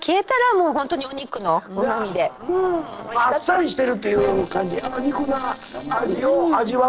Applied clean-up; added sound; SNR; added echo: neural separator model SepFormer DNS4.